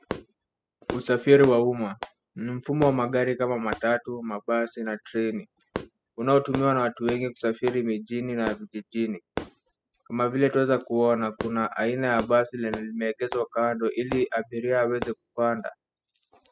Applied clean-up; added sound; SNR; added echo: classical method spectral subtraction.